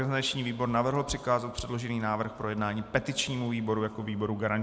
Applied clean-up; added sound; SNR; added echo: none; none; none; none.